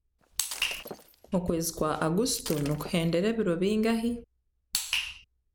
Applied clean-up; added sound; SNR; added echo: none; Shatter; 15 dB; none.